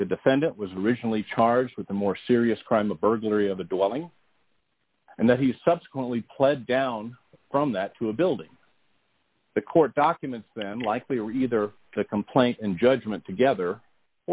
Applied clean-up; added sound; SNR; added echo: none; none; none; none.